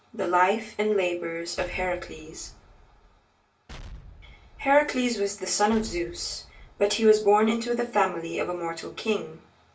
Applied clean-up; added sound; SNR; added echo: none; Explosion; 19 dB; reverberation time 0.2 s.